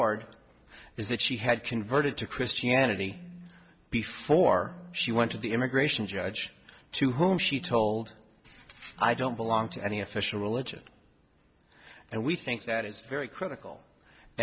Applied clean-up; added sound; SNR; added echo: none; Telephone; 20 dB; none.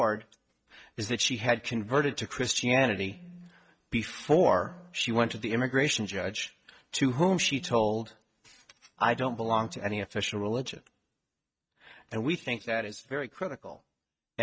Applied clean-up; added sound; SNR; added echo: neural mask model RNNoise.